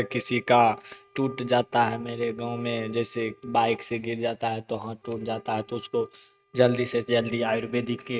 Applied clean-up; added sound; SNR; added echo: neural mask model RNNoise.